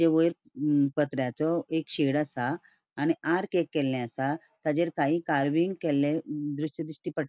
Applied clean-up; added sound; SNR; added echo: none; none; none; none.